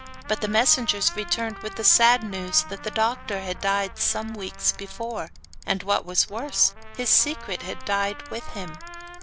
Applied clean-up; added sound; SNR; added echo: none; Trumpet + Bicycle; 12 dB; none.